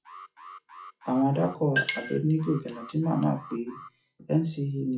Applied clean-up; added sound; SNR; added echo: classical method WPE with log-MMSE.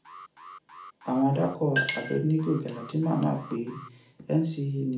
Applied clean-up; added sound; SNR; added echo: none; Alarm; 19 dB; reverberation time 0.4 s.